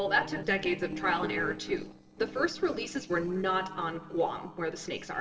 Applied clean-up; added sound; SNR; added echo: neural separator model SepFormer DNS4.